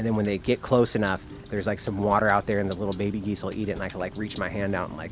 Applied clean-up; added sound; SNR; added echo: none; Stream / Trickle, dribble; 19 dB; none.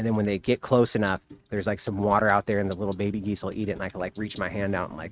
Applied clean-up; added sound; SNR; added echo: neural mask model RNNoise.